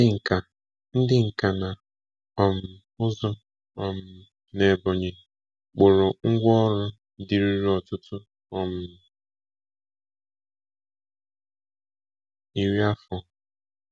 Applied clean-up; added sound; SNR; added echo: none; none; none; none.